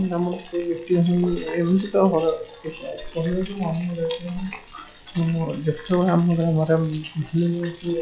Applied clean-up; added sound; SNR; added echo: classical method log-MMSE.